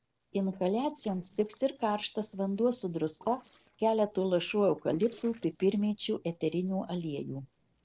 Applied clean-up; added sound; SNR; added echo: neural separator model SepFormer DNS4.